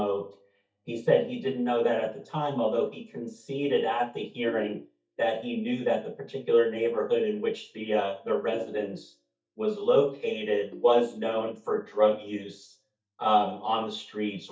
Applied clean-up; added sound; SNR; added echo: neural mask model DeepFilterNet 3.